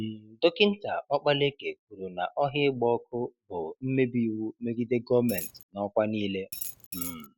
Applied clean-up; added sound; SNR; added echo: none; Coin (dropping); 8 dB; none.